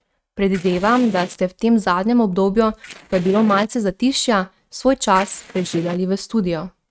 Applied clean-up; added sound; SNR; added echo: neural mask model RNNoise.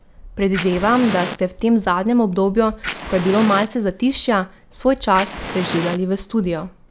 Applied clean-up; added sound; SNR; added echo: none; Fire; 11 dB; none.